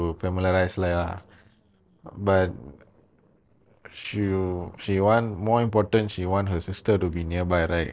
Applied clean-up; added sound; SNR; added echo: neural separator model SepFormer DNS4.